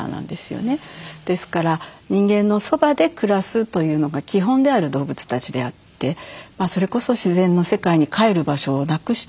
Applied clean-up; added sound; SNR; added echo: none; none; none; none.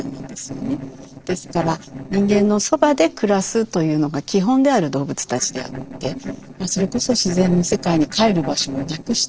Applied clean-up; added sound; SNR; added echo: neural separator model SepFormer DNS4.